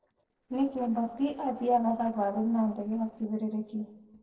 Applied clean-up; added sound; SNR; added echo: neural separator model SepFormer DNS4.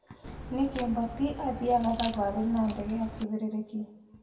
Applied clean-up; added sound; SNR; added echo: none; Crack; 10 dB; reverberation time 0.6 s.